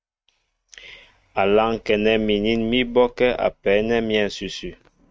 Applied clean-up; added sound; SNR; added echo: neural mask model RNNoise.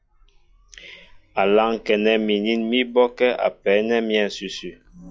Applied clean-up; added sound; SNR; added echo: classical method log-MMSE.